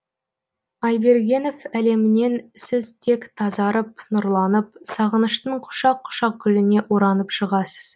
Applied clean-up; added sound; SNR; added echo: none; none; none; none.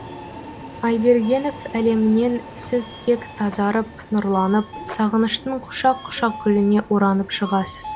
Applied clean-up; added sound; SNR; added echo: none; Subway, metro, underground; 16 dB; none.